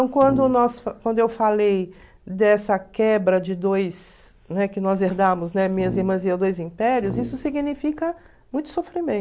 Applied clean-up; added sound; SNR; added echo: none; Brass instrument; 13 dB; none.